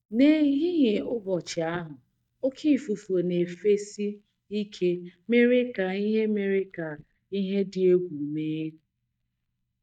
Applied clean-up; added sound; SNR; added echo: neural mask model DeepFilterNet 3.